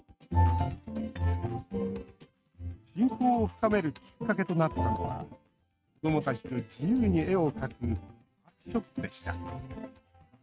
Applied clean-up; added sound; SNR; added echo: neural mask model RNNoise.